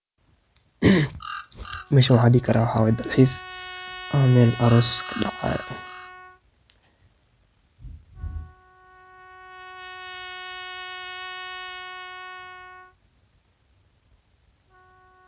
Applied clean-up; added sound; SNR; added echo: none; Bird vocalization, bird call, bird song + Trumpet; 15 dB; none.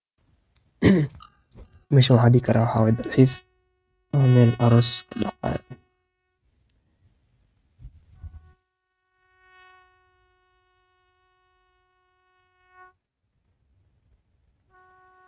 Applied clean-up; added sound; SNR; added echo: neural mask model RNNoise.